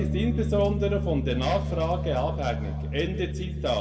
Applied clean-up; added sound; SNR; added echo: none; Bass guitar; 1 dB; reverberation time 1.5 s.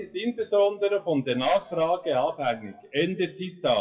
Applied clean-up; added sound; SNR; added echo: classical method WPE with log-MMSE.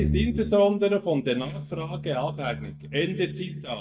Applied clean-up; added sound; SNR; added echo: neural mask model DeepFilterNet 3.